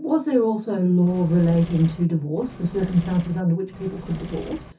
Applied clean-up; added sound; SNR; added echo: none; Engine / Mechanisms; 16 dB; reverberation time 0.3 s.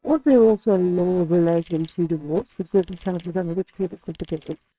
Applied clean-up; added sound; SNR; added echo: neural separator model SepFormer WHAMR!.